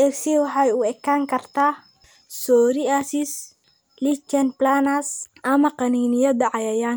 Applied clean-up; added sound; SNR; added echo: none; none; none; none.